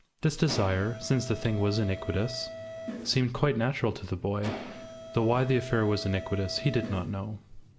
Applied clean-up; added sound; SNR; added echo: none; Mechanisms; 13 dB; reverberation time 0.3 s.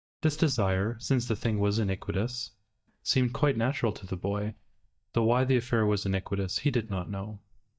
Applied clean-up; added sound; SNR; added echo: neural mask model DeepFilterNet 3.